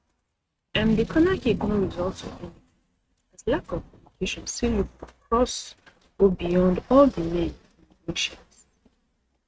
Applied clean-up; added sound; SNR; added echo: neural mask model RNNoise.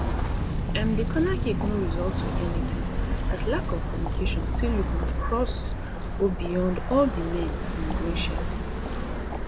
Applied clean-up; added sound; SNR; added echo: none; Walk, footsteps; -3 dB; none.